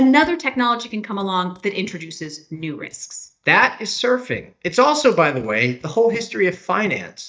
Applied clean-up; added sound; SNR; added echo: neural mask model DeepFilterNet 3.